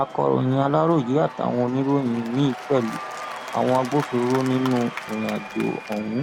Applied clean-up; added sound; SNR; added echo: none; Applause / Crowd / Cheering; 13 dB; none.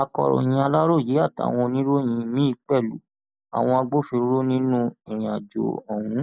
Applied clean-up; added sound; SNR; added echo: none; none; none; none.